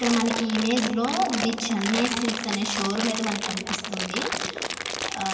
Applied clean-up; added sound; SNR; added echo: none; Crumpling, crinkling; 4 dB; reverberation time 2.4 s.